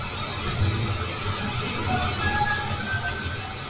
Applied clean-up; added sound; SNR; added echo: none; Bowed string instrument; 8 dB; reverberation time 0.2 s.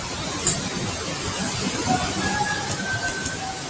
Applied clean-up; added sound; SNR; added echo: none; none; none; none.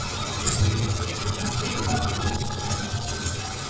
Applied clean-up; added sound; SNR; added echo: neural separator model SepFormer DNS4.